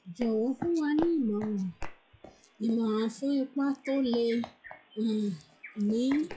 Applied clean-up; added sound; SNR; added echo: classical method log-MMSE.